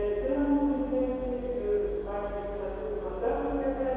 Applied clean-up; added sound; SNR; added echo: none; Engine; 11 dB; reverberation time 2.2 s.